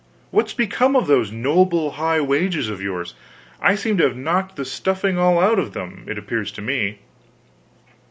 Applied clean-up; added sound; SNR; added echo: none; none; none; none.